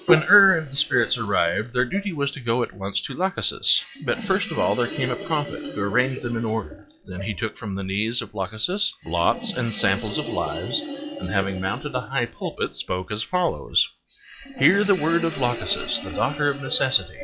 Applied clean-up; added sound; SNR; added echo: classical method log-MMSE.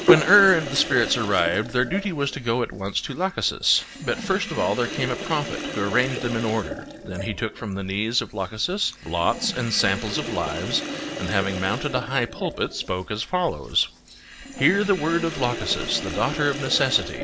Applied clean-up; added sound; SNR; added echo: none; Hands + Sink (filling or washing); 7 dB; none.